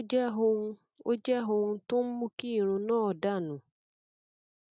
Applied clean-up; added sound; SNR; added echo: none; none; none; none.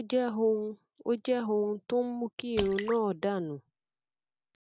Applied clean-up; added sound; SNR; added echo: none; Drip / Splash, splatter; 12 dB; none.